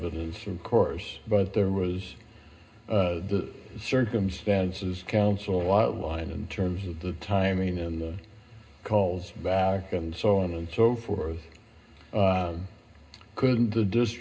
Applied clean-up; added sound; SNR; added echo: none; none; none; reverberation time 0.2 s.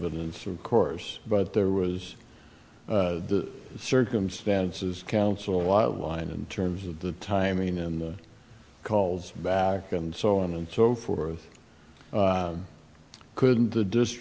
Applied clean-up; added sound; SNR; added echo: none; none; none; none.